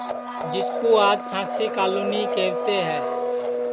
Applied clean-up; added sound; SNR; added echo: none; Domestic sounds, home sounds; 1 dB; none.